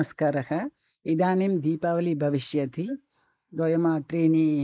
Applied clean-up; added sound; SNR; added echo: neural mask model Resemble Enhance denoiser.